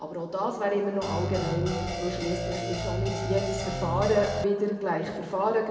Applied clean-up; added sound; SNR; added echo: none; Guitar; 3 dB; reverberation time 2.2 s.